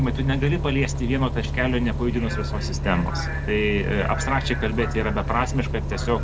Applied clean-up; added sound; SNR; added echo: none; Bus; 1 dB; none.